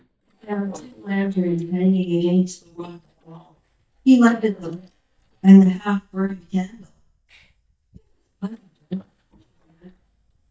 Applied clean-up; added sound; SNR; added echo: neural mask model DeepFilterNet 3.